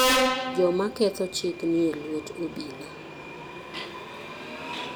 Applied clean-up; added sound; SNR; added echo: none; Subway, metro, underground; 1 dB; none.